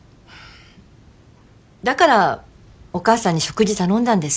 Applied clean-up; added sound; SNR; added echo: none; none; none; none.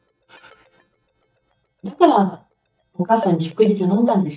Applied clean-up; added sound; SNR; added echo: neural mask model DeepFilterNet 3.